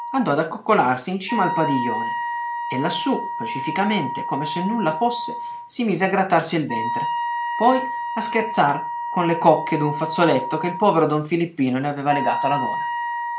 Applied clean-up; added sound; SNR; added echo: none; Wind instrument, woodwind instrument; 5 dB; none.